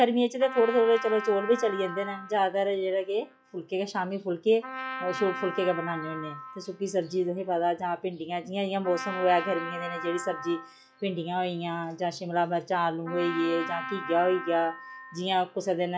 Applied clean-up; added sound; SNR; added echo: classical method log-MMSE.